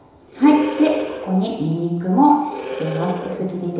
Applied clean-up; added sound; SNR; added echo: none; Animal; 10 dB; reverberation time 1.0 s.